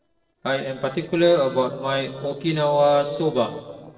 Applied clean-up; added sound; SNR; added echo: neural separator model SepFormer DNS4.